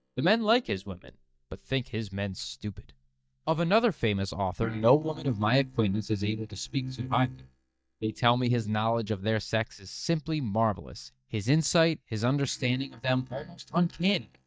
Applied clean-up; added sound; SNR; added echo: neural mask model DeepFilterNet 3.